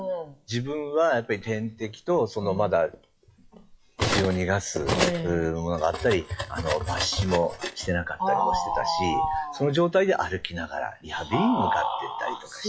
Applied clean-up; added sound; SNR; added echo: classical method log-MMSE.